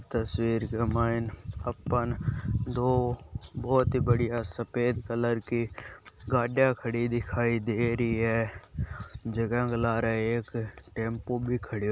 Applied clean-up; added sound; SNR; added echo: none; none; none; none.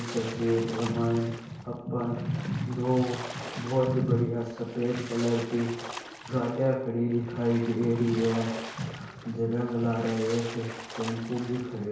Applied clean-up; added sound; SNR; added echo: none; Splash, splatter; 13 dB; reverberation time 1.0 s.